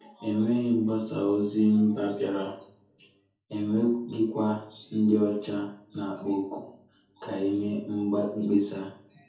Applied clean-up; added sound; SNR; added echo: none; none; none; reverberation time 0.6 s.